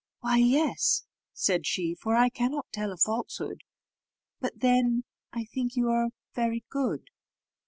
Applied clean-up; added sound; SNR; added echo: none; none; none; none.